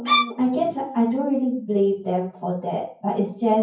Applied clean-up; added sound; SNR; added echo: classical method WPE with log-MMSE.